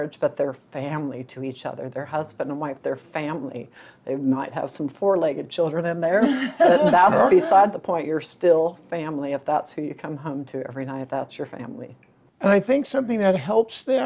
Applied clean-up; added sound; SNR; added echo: none; none; none; none.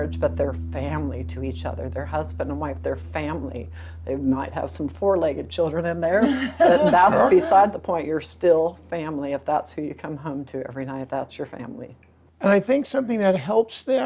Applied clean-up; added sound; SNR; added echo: none; Piano; 14 dB; none.